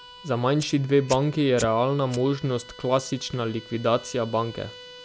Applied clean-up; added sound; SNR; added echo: none; Fire + Bowed string instrument; 18 dB; none.